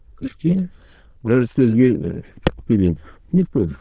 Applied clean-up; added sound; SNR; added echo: neural diffusion model UNIVERSE++.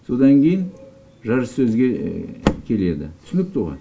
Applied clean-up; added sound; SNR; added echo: none; none; none; none.